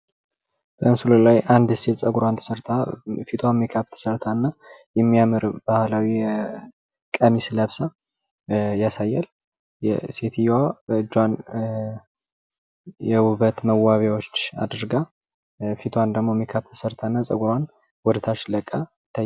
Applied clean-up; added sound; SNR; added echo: none; none; none; none.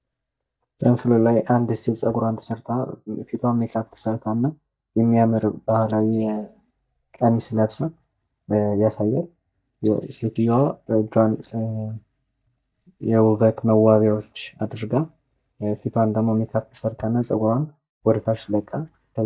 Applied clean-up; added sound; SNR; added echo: neural mask model DeepFilterNet 3.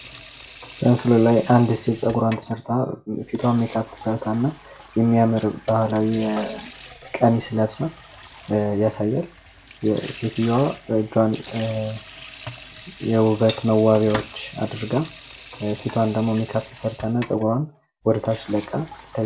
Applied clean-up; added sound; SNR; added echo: none; Sink (filling or washing) / Water tap, faucet; 18 dB; reverberation time 0.3 s.